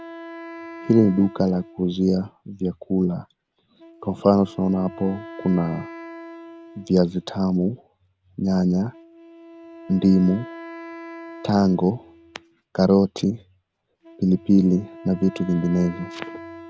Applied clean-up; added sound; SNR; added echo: none; Wind instrument, woodwind instrument; 18 dB; none.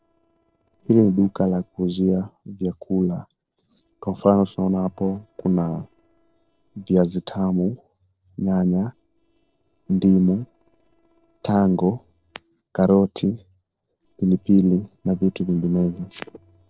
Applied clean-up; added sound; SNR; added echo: neural separator model SepFormer DNS4.